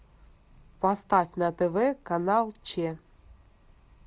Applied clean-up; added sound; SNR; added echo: none; none; none; none.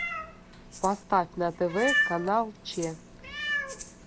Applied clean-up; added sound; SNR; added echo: none; Rattle (instrument) + Meow; 3 dB; none.